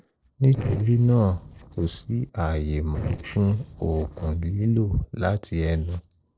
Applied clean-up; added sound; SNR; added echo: neural separator model SepFormer DNS4.